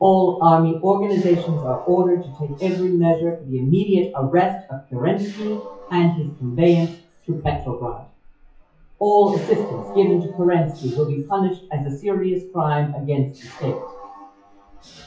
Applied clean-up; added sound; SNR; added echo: classical method WPE with log-MMSE.